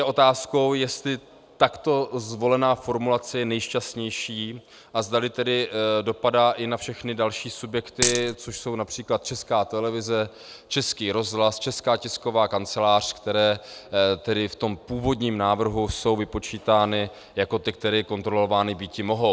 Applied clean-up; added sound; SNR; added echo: none; Coin (dropping); 0 dB; none.